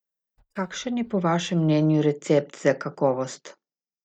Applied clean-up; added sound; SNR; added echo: neural mask model DeepFilterNet 3.